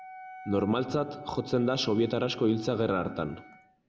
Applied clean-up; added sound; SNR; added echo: none; Wind instrument, woodwind instrument; 19 dB; none.